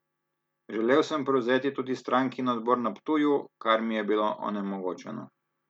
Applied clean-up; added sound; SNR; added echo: none; none; none; none.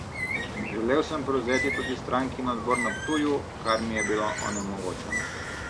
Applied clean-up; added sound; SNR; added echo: none; Bird; 4 dB; none.